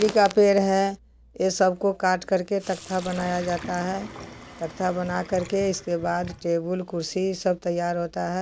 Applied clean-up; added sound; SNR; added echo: none; Sink (filling or washing); 19 dB; none.